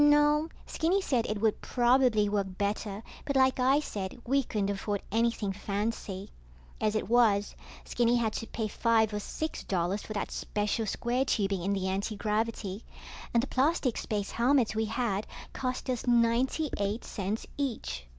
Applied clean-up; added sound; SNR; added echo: none; none; none; none.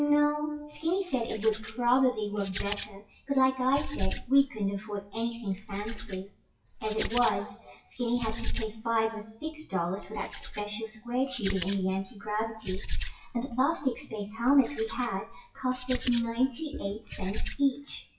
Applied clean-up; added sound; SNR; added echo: classical method WPE with log-MMSE.